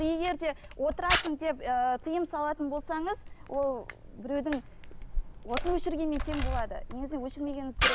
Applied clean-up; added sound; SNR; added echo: none; Camera; -1 dB; none.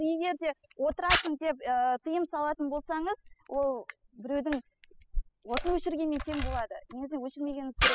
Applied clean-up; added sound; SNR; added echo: classical method spectral subtraction.